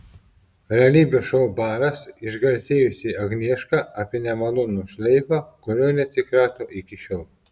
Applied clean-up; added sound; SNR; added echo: none; none; none; none.